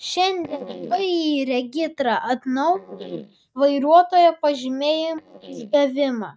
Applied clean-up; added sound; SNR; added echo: neural mask model DeepFilterNet 3.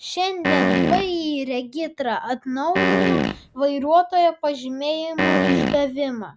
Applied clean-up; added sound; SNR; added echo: none; Fart; -3 dB; none.